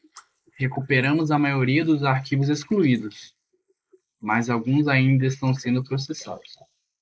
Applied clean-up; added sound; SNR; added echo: neural mask model Resemble Enhance denoiser.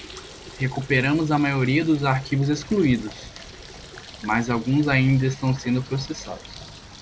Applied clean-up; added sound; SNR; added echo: none; Bird + Liquid; 17 dB; none.